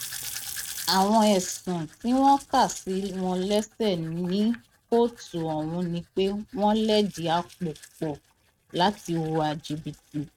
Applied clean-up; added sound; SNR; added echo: neural mask model RNNoise.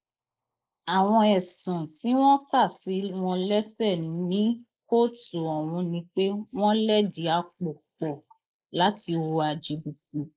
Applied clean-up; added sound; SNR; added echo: neural mask model Resemble Enhance denoiser.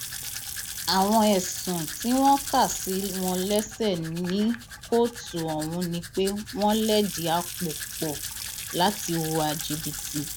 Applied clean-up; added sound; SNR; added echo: none; Domestic sounds, home sounds + Sink (filling or washing) / Water tap, faucet / Splash, splatter; 9 dB; none.